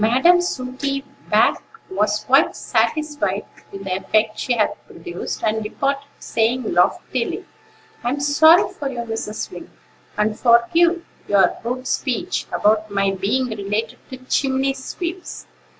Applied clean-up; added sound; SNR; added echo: none; none; none; none.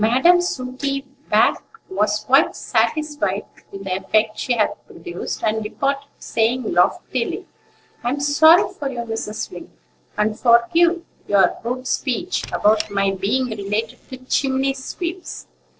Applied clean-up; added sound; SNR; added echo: neural separator model SepFormer DNS4.